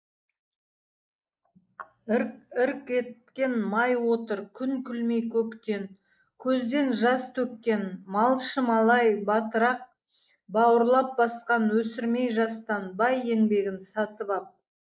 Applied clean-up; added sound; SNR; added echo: neural mask model Resemble Enhance denoiser.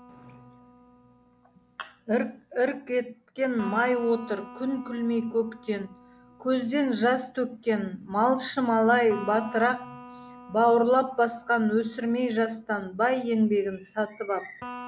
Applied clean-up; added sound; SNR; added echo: none; Electric guitar; 19 dB; none.